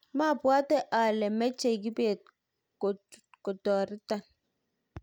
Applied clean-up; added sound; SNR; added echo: none; none; none; none.